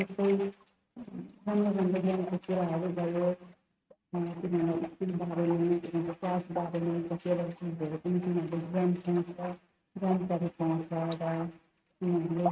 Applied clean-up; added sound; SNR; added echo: neural mask model RNNoise.